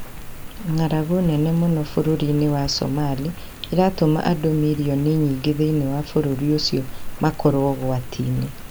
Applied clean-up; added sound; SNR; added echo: none; Rain; 11 dB; none.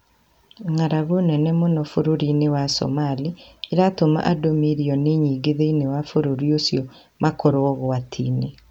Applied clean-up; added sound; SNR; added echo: none; none; none; none.